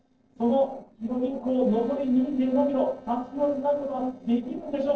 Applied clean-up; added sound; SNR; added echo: neural separator model SepFormer DNS4.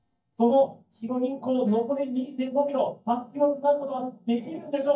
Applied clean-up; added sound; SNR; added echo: neural mask model DeepFilterNet 3.